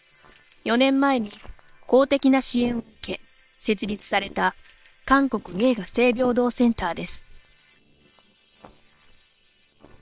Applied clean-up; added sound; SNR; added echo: neural separator model SepFormer WHAM!.